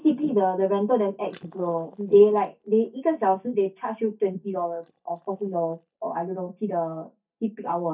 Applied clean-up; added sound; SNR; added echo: neural mask model DeepFilterNet 3.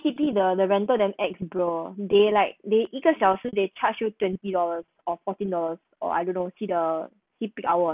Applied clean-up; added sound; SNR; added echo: none; none; none; none.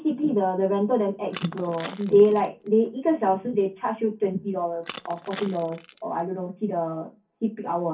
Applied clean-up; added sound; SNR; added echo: none; Crushing; 18 dB; reverberation time 0.3 s.